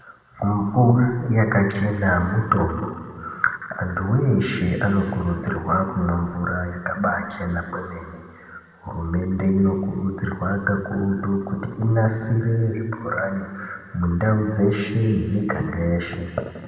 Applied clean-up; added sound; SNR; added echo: none; none; none; reverberation time 2.0 s.